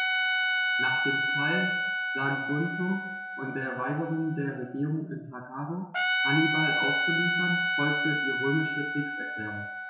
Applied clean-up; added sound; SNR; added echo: none; Trumpet; -3 dB; reverberation time 0.7 s.